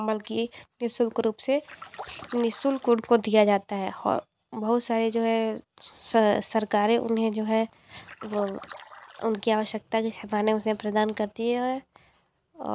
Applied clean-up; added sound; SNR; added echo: none; Splash, splatter; 18 dB; none.